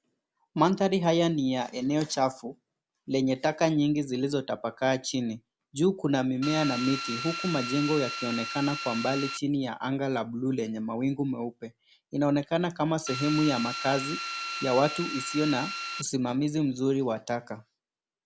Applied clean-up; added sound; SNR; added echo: none; Drill; 6 dB; none.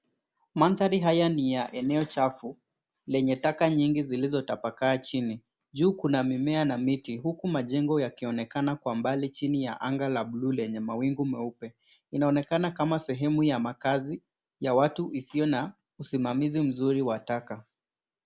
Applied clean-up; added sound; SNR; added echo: none; none; none; none.